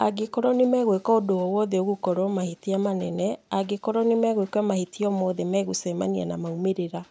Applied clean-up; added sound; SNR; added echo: none; none; none; none.